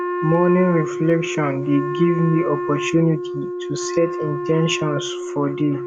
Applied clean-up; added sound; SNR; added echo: none; Wind instrument, woodwind instrument; 5 dB; none.